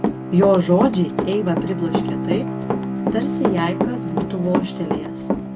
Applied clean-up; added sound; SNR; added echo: none; Bowed string instrument + Run; 1 dB; none.